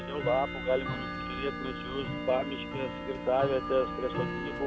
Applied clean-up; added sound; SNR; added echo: none; Tick-tock / Bell; 4 dB; none.